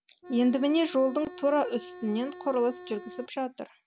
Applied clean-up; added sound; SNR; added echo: none; Organ; 16 dB; none.